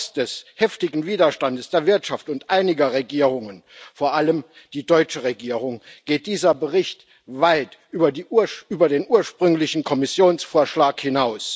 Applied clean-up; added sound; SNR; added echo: none; none; none; none.